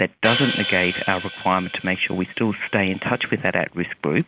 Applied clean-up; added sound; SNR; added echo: none; Hi-hat; 8 dB; none.